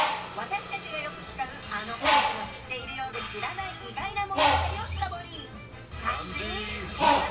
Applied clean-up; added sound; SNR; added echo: none; Bird; -3 dB; reverberation time 0.2 s.